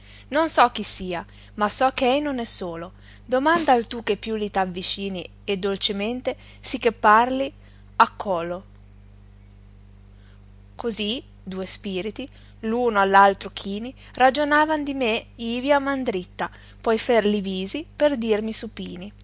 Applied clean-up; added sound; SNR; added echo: none; Snare drum; 18 dB; none.